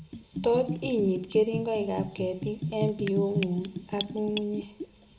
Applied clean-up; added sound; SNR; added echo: none; Bathtub (filling or washing) / Gurgling; 6 dB; reverberation time 0.7 s.